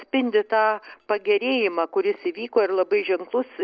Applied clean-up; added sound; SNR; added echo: neural separator model SepFormer DNS4.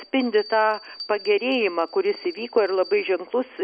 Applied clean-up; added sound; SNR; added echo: none; Bell; 20 dB; none.